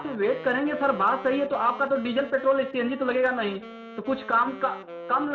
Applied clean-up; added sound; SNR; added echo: none; Wind instrument, woodwind instrument; 15 dB; reverberation time 1.4 s.